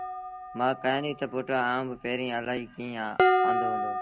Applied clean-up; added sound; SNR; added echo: none; Dishes, pots, and pans; -1 dB; none.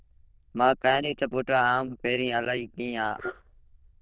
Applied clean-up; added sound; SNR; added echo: neural diffusion model UNIVERSE++.